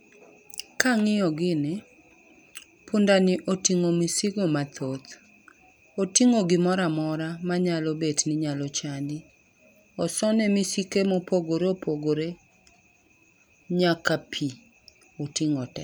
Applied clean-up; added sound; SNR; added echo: none; none; none; none.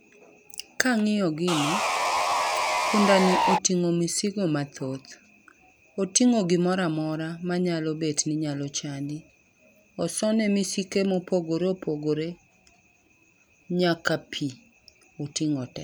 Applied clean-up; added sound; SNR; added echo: none; Sawing; -3 dB; none.